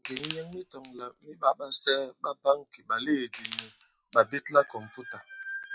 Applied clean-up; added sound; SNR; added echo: classical method log-MMSE.